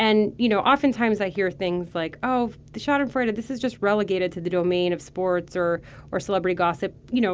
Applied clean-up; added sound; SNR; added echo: none; none; none; none.